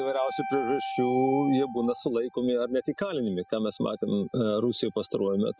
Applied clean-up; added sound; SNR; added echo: classical method spectral subtraction.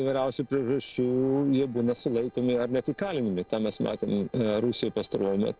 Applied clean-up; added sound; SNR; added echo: neural separator model SepFormer DNS4.